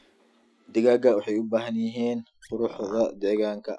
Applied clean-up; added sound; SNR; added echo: classical method Wiener filter.